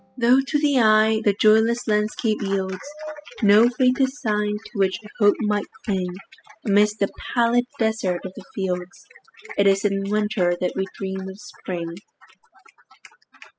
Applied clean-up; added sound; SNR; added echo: classical method spectral subtraction.